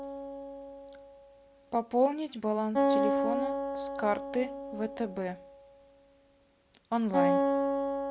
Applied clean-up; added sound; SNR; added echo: none; Acoustic guitar; -2 dB; none.